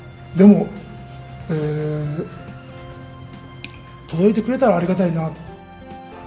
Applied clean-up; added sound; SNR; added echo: none; none; none; none.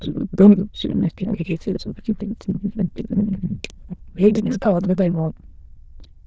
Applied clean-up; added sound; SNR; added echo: neural diffusion model UNIVERSE++.